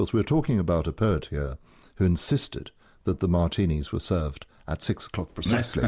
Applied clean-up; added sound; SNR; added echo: none; none; none; none.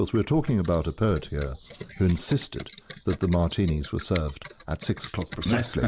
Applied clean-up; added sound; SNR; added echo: none; Computer keyboard; 15 dB; none.